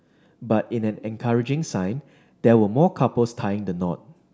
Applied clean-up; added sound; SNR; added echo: none; none; none; none.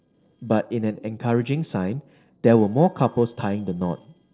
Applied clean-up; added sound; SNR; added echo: neural separator model SepFormer DNS4.